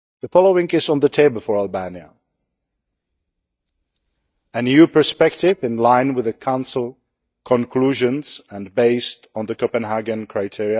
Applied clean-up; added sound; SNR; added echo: neural mask model DeepFilterNet 3.